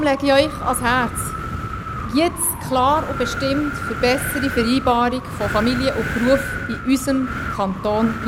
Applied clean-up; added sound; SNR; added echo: none; Wind; 7 dB; none.